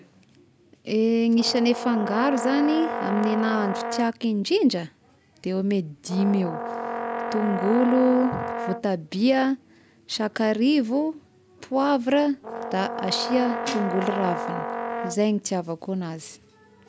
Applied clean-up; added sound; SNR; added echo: none; Brass instrument; 6 dB; none.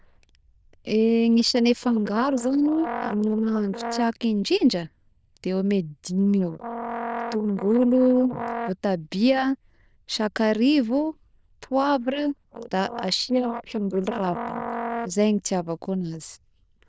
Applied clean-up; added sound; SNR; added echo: neural diffusion model UNIVERSE++.